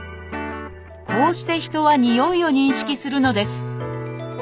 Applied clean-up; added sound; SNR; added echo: none; Guitar; 11 dB; none.